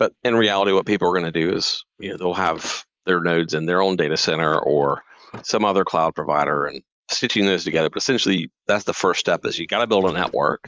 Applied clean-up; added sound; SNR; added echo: neural mask model Resemble Enhance denoiser.